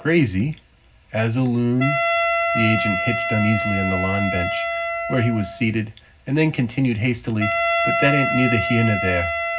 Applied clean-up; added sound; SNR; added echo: none; Wind instrument, woodwind instrument; 2 dB; reverberation time 0.4 s.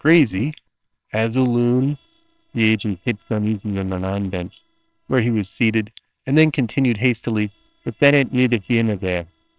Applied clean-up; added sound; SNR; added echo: neural separator model SepFormer WHAMR!.